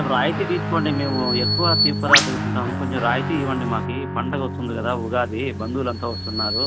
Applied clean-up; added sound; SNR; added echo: none; Guitar + Bird vocalization, bird call, bird song; -1 dB; none.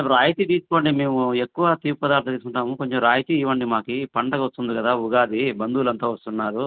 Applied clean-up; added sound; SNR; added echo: none; none; none; none.